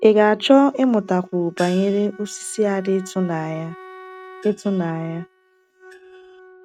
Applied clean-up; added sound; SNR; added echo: neural mask model RNNoise.